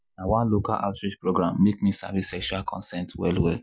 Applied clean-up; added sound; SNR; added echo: none; none; none; none.